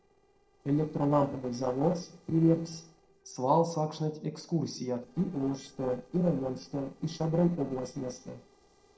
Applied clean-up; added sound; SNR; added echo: neural separator model SepFormer DNS4.